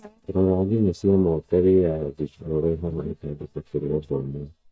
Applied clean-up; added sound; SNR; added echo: neural mask model DeepFilterNet 3.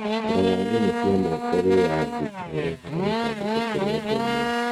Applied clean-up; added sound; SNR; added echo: neural mask model RNNoise.